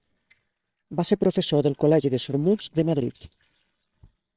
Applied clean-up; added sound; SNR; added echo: neural separator model SepFormer WHAMR!.